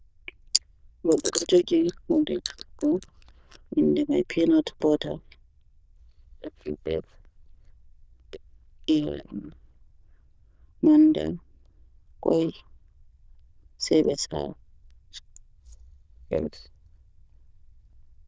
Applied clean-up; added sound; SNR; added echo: neural diffusion model UNIVERSE++.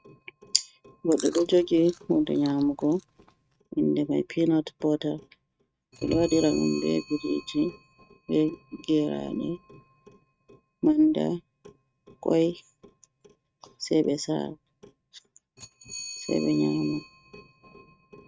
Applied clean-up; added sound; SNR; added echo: neural mask model RNNoise.